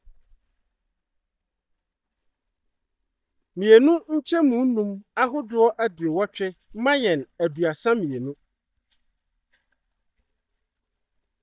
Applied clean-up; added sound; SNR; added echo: neural mask model DeepFilterNet 3.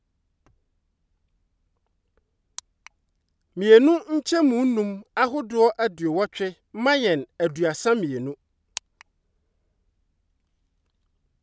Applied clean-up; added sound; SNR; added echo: none; none; none; none.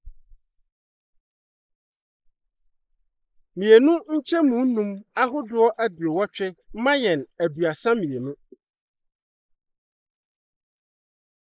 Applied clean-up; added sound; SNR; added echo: neural mask model Resemble Enhance denoiser.